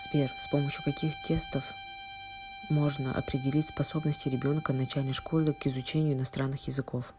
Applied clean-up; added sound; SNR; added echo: none; Guitar; 14 dB; none.